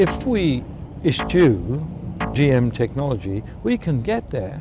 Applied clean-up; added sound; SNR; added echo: none; Guitar; 13 dB; none.